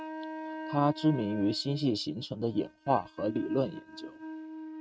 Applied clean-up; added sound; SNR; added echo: neural mask model RNNoise.